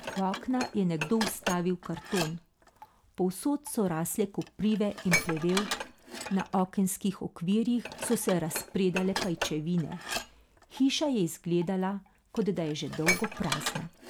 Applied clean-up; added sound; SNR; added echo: none; Dishes, pots, and pans; 8 dB; none.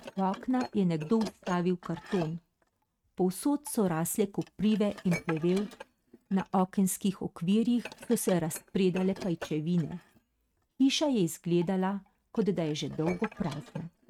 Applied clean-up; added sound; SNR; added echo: neural mask model RNNoise.